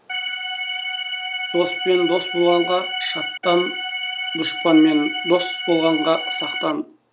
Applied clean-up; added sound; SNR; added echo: none; Organ; 4 dB; none.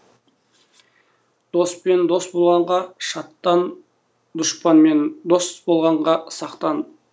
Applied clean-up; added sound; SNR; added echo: none; none; none; none.